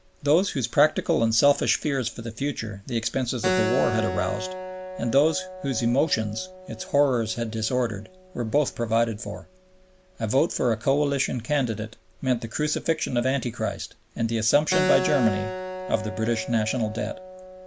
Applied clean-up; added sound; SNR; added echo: none; Keyboard (musical); 10 dB; none.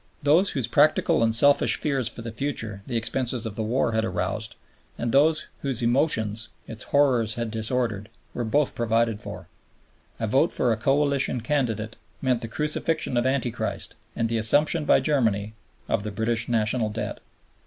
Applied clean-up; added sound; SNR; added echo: none; none; none; none.